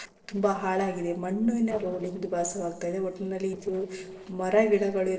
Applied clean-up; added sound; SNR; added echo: neural separator model SepFormer DNS4.